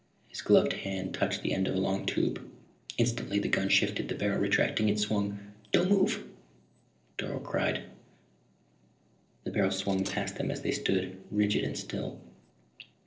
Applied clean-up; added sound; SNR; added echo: neural separator model SepFormer DNS4.